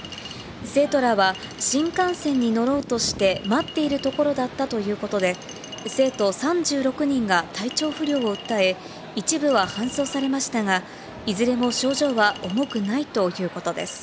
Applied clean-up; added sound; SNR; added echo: none; Chink, clink; 19 dB; none.